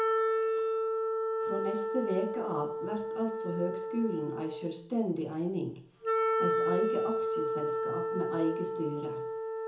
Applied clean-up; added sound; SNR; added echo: none; Wind instrument, woodwind instrument; -3 dB; reverberation time 0.6 s.